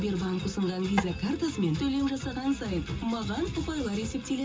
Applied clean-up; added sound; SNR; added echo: none; Tap / Wood; 6 dB; reverberation time 0.2 s.